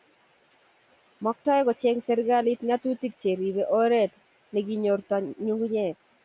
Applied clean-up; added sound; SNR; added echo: none; none; none; none.